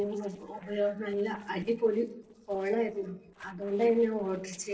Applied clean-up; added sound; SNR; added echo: neural separator model SepFormer DNS4.